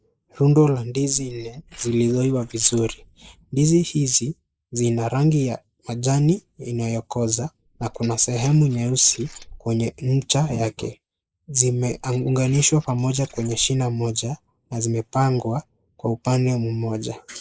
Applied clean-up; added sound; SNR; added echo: neural mask model Resemble Enhance denoiser.